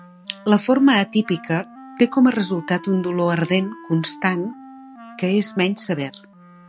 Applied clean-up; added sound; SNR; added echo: none; Wind instrument, woodwind instrument; 19 dB; none.